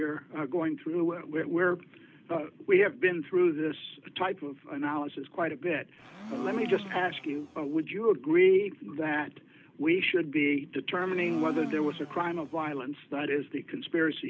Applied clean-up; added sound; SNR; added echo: none; Domestic sounds, home sounds; 12 dB; none.